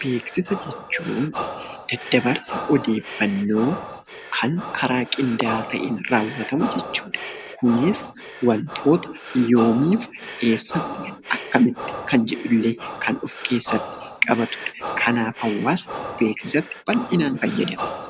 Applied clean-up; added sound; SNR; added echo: none; Breathing; 11 dB; none.